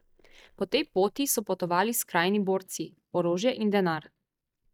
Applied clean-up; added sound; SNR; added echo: neural mask model DeepFilterNet 3.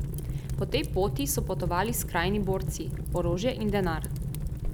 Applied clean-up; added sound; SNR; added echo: none; Fire; 1 dB; none.